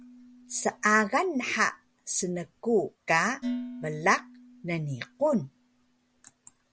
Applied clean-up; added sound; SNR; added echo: none; Dishes, pots, and pans; 15 dB; none.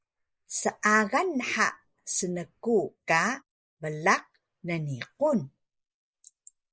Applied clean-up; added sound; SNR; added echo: neural mask model Resemble Enhance denoiser.